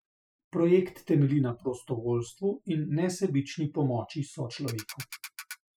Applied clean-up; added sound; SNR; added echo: classical method spectral subtraction.